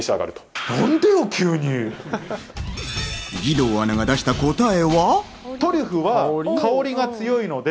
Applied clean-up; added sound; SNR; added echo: none; none; none; none.